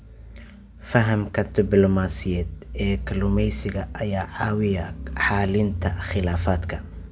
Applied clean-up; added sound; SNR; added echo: none; none; none; none.